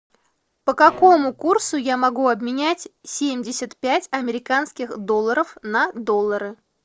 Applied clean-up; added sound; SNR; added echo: neural separator model SepFormer DNS4.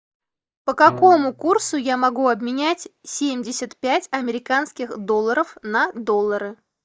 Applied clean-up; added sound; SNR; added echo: neural mask model DeepFilterNet 3.